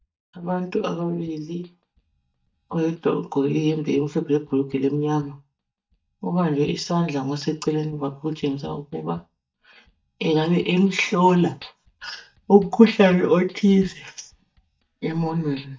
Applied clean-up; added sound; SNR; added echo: neural mask model DeepFilterNet 3.